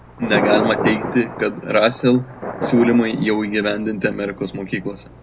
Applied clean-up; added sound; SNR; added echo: none; Thunder; 7 dB; none.